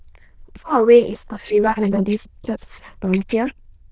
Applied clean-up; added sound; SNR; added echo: neural diffusion model UNIVERSE++.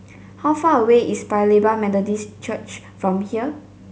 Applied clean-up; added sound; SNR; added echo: none; none; none; none.